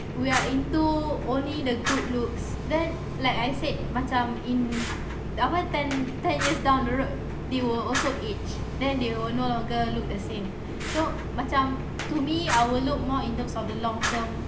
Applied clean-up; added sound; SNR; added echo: none; Fire; 3 dB; reverberation time 0.8 s.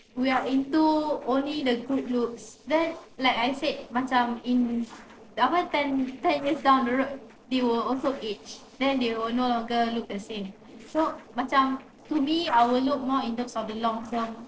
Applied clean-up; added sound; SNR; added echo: neural separator model SepFormer DNS4.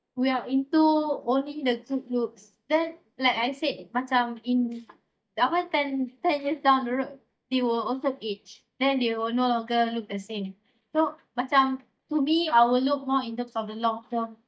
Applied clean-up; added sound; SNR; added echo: neural mask model DeepFilterNet 3.